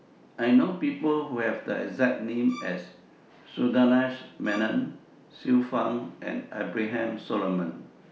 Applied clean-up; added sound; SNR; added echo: none; Bowed string instrument; 18 dB; none.